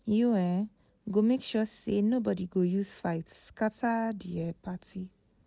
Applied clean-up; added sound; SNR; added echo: none; none; none; none.